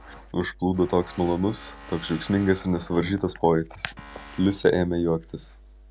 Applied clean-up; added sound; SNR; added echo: none; Tools; 19 dB; none.